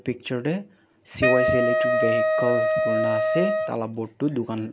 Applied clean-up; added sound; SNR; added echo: none; Wind instrument, woodwind instrument; -4 dB; none.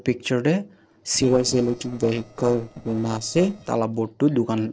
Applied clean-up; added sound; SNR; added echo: neural separator model SepFormer DNS4.